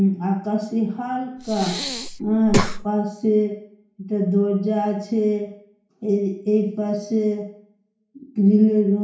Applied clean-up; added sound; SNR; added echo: none; Breathing; 3 dB; reverberation time 0.6 s.